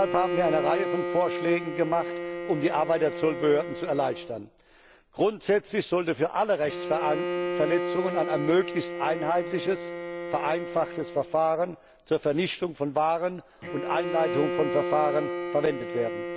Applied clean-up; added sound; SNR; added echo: none; Bowed string instrument; 6 dB; none.